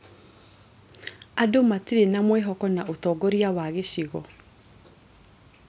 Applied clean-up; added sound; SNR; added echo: none; none; none; none.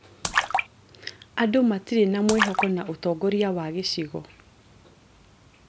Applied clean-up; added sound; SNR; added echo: none; Splash, splatter; 5 dB; none.